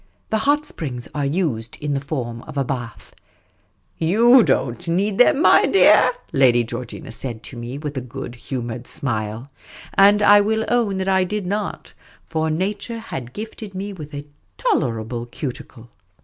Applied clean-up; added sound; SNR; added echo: none; none; none; none.